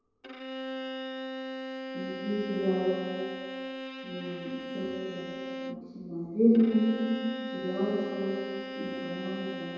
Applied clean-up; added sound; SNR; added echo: none; Bowed string instrument; 7 dB; reverberation time 2.2 s.